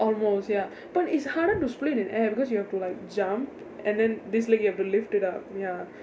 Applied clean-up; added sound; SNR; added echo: none; none; none; none.